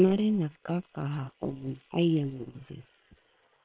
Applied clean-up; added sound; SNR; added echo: neural separator model SepFormer WHAM!.